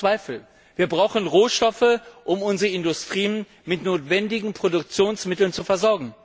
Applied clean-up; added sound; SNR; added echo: none; none; none; none.